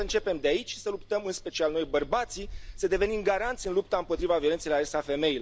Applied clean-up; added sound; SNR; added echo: none; Sliding door; 14 dB; none.